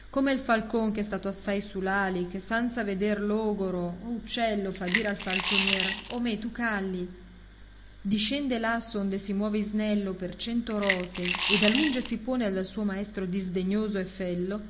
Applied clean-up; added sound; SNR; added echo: none; Coin (dropping) / Glass; -4 dB; reverberation time 0.6 s.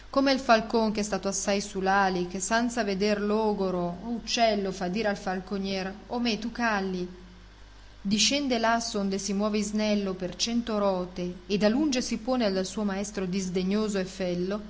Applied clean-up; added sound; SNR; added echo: none; none; none; none.